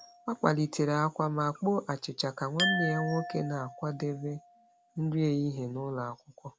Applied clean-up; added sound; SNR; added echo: none; Glass; 9 dB; none.